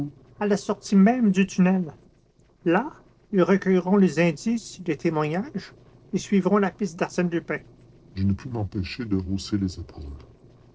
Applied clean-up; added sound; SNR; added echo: neural separator model SepFormer DNS4.